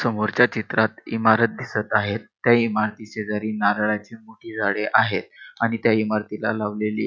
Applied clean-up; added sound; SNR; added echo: none; none; none; none.